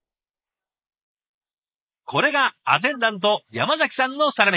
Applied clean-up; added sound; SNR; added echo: neural mask model Resemble Enhance denoiser.